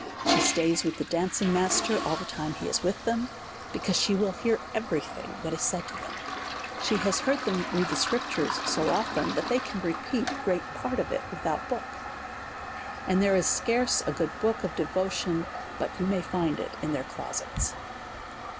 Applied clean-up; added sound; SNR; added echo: none; Toilet flush; 6 dB; none.